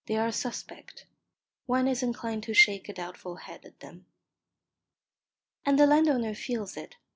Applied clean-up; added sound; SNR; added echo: none; none; none; none.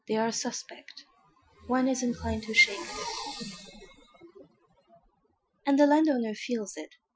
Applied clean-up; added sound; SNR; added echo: classical method Wiener filter.